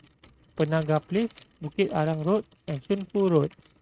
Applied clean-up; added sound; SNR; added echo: neural mask model RNNoise.